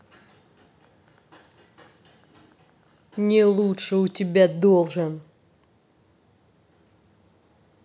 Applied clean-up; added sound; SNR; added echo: none; none; none; none.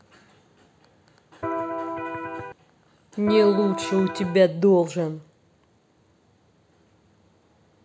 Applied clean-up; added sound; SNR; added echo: none; Electric guitar; 4 dB; none.